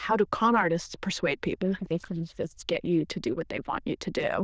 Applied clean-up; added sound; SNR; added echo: neural diffusion model UNIVERSE++.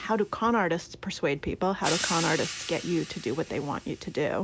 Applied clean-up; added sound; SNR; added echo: none; Hi-hat; 10 dB; none.